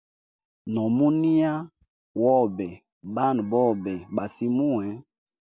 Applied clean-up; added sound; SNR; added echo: none; none; none; none.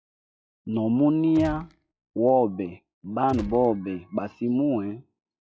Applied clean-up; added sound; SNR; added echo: classical method log-MMSE.